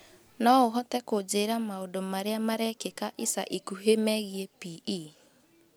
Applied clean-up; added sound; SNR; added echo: none; none; none; none.